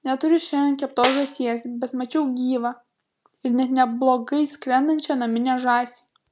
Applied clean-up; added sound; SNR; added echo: none; Snare drum; 9 dB; none.